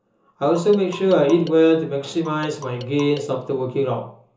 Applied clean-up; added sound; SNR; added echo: none; Marimba, xylophone; 19 dB; reverberation time 0.8 s.